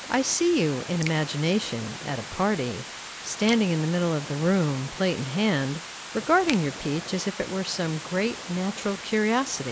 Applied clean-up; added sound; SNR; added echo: neural mask model Resemble Enhance denoiser.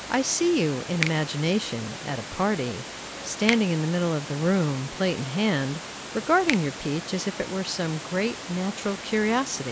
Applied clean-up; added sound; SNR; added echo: none; Finger snapping + Water; 9 dB; none.